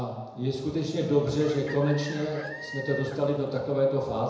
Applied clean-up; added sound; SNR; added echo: none; Chicken, rooster; 15 dB; reverberation time 1.0 s.